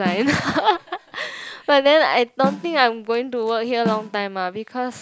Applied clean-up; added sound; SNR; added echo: none; Snare drum; 7 dB; none.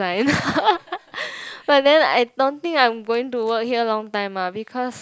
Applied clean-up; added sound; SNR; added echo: none; none; none; none.